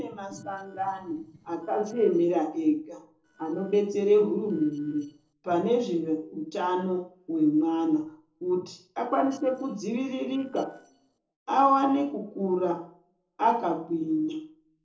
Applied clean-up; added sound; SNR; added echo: neural separator model SepFormer DNS4.